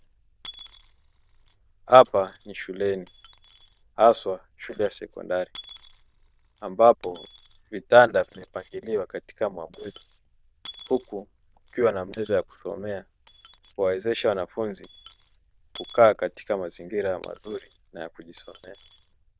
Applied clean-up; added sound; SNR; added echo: neural diffusion model UNIVERSE++.